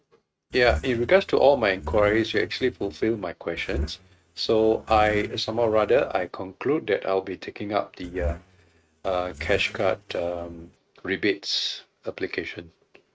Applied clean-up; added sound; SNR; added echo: neural mask model RNNoise.